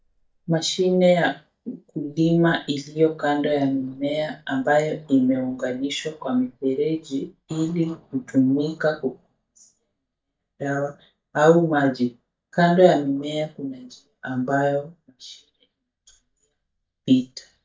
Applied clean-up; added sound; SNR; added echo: neural mask model DeepFilterNet 3.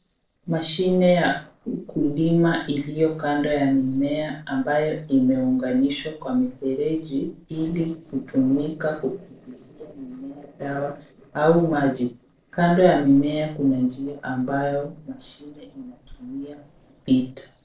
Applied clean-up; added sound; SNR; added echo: neural separator model SepFormer DNS4.